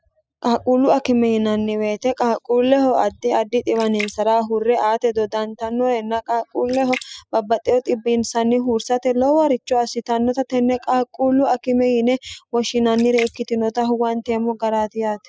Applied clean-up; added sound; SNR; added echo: classical method spectral subtraction.